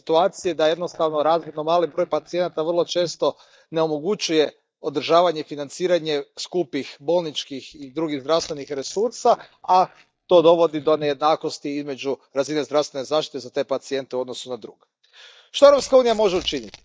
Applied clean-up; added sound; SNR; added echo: neural mask model DeepFilterNet 3.